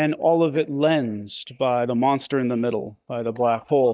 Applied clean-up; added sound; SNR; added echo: neural mask model DeepFilterNet 3.